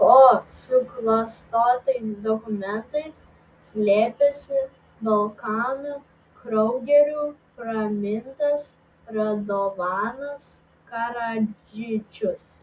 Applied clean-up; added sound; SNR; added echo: none; none; none; none.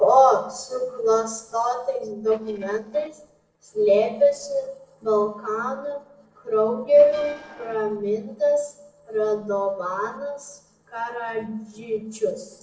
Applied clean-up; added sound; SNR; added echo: neural separator model SepFormer DNS4.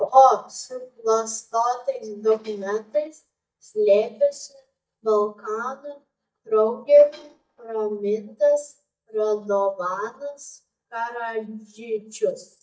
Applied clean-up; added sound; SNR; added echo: neural mask model DeepFilterNet 3.